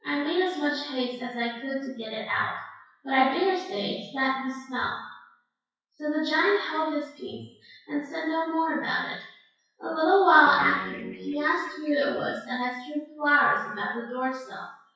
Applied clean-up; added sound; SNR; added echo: classical method WPE with log-MMSE.